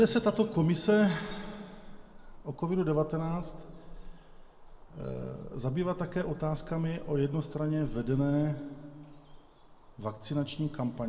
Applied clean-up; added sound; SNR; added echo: none; Bird vocalization, bird call, bird song; 15 dB; reverberation time 1.6 s.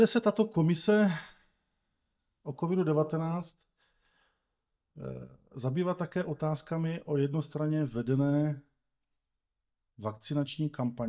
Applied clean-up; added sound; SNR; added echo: neural mask model DeepFilterNet 3.